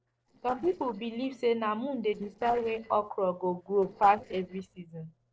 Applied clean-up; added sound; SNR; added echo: neural separator model SepFormer DNS4.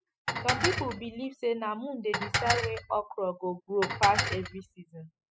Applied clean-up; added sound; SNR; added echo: classical method spectral subtraction.